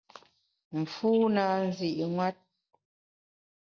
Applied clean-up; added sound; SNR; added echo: none; none; none; none.